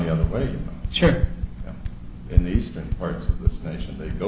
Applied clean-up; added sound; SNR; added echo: none; Typing; -1 dB; none.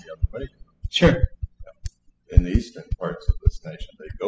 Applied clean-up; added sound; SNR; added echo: classical method spectral subtraction.